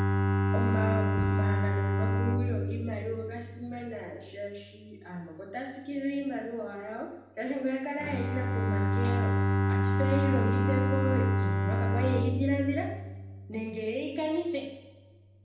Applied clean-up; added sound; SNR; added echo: none; Bowed string instrument; -5 dB; reverberation time 0.8 s.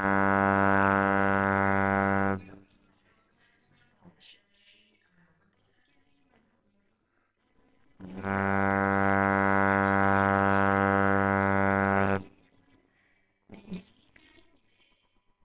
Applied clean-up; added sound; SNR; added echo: neural separator model SepFormer WHAMR!.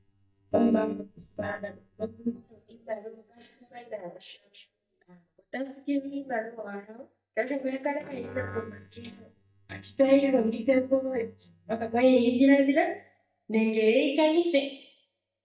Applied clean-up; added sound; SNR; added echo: neural mask model DeepFilterNet 3.